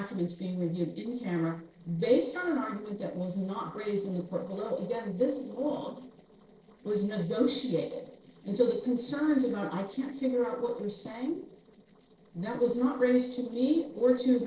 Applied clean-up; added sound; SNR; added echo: neural separator model SepFormer DNS4.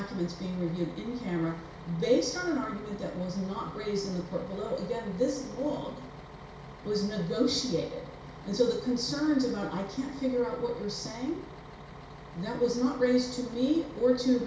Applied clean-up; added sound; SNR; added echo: none; Bus; 15 dB; reverberation time 0.6 s.